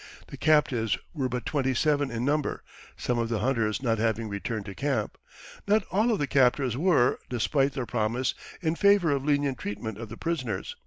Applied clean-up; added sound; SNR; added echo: none; none; none; none.